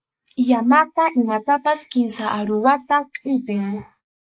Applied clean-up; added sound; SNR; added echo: neural mask model Resemble Enhance denoiser.